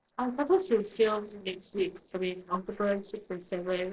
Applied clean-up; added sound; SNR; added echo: neural separator model SepFormer DNS4.